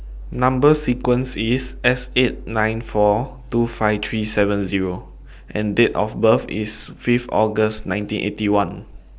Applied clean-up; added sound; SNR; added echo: none; none; none; none.